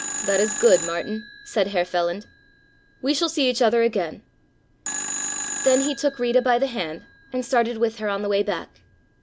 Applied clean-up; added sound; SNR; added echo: none; Telephone; 10 dB; none.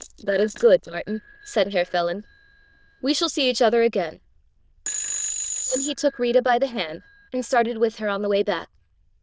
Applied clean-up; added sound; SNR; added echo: neural diffusion model UNIVERSE++.